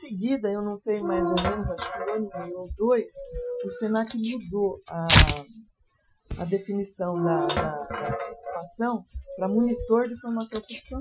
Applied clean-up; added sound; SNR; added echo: classical method Wiener filter.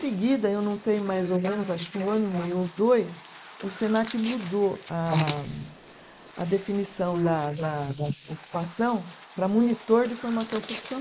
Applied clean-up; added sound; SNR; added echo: neural mask model Resemble Enhance denoiser.